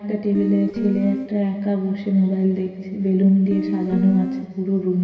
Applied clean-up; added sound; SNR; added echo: none; Guitar; 6 dB; reverberation time 2.5 s.